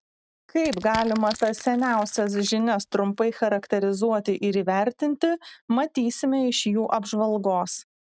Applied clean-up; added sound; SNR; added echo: neural mask model RNNoise.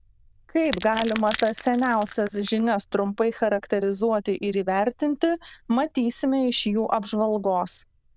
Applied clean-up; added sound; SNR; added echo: neural diffusion model UNIVERSE++.